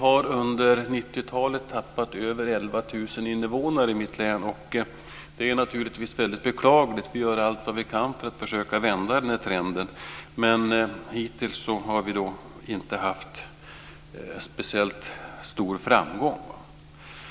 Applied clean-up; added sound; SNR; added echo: none; none; none; none.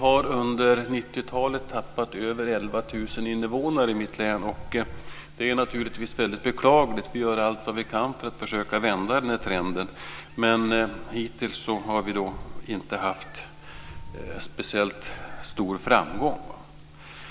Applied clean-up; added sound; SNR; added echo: none; Meow; 13 dB; none.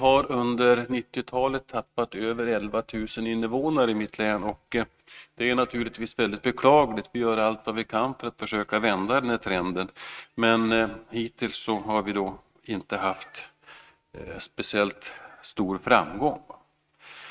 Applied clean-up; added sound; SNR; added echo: neural mask model RNNoise.